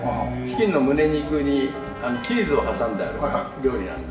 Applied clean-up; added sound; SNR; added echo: none; Trumpet; 18 dB; reverberation time 2.2 s.